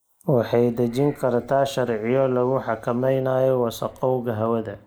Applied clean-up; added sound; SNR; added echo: neural mask model Resemble Enhance denoiser.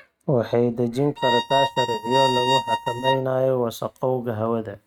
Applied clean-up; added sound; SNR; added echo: neural mask model RNNoise.